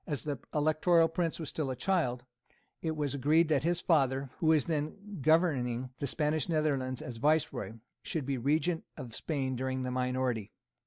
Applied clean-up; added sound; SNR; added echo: none; none; none; none.